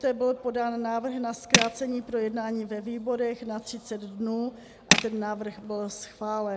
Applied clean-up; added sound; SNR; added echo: none; Tools; -2 dB; none.